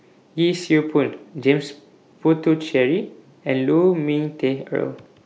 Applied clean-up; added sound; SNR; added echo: none; none; none; none.